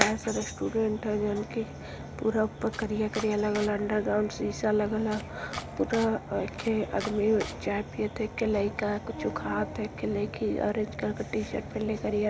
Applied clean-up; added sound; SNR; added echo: none; Domestic sounds, home sounds; 13 dB; none.